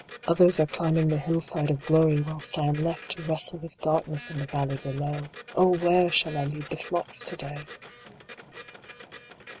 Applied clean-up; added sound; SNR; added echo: none; Printer; 17 dB; none.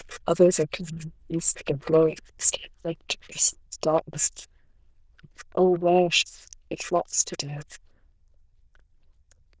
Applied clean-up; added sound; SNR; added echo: neural diffusion model UNIVERSE++.